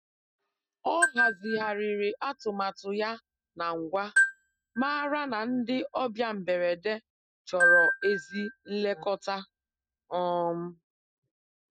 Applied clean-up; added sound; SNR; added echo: neural mask model RNNoise.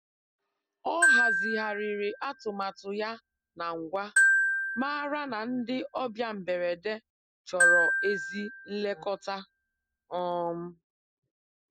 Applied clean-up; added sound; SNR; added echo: none; Glockenspiel; -4 dB; none.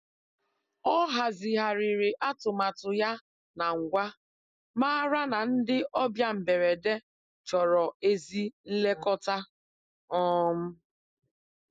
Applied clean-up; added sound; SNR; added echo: none; none; none; none.